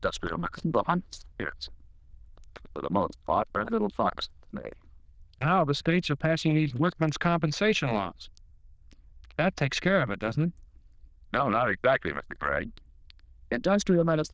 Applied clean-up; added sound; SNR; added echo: neural diffusion model UNIVERSE++.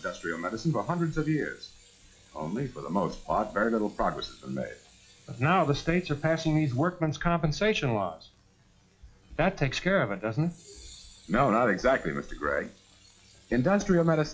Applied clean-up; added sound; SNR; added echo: classical method log-MMSE.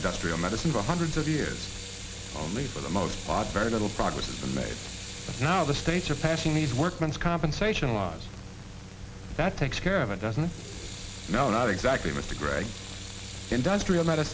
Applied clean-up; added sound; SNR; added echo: none; Sink (filling or washing) / Water tap, faucet; 14 dB; none.